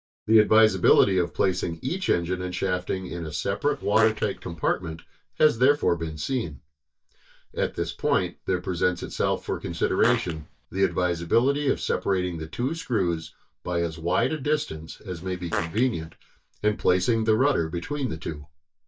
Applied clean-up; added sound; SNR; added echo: neural mask model DeepFilterNet 3.